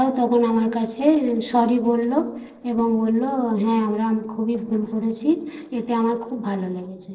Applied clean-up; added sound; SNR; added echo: neural separator model SepFormer DNS4.